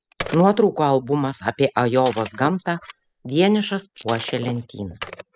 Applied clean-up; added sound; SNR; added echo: classical method spectral subtraction.